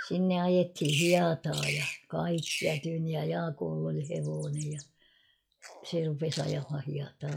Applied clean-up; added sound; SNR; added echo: classical method log-MMSE.